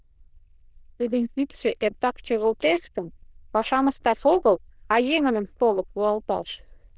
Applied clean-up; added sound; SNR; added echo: neural diffusion model UNIVERSE++.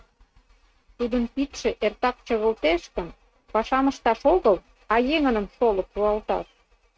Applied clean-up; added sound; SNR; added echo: neural mask model RNNoise.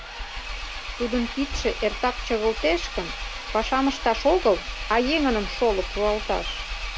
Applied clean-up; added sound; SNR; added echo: none; Engine; 7 dB; none.